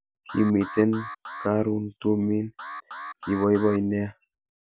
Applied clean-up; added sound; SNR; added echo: neural mask model Resemble Enhance denoiser.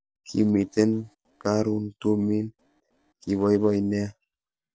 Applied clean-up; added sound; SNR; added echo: neural separator model SepFormer DNS4.